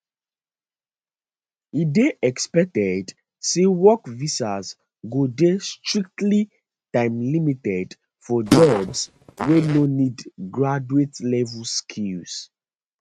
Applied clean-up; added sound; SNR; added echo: neural mask model RNNoise.